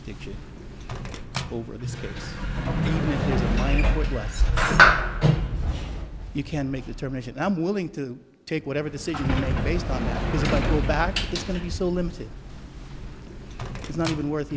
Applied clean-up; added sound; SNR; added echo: none; Sliding door; -5 dB; none.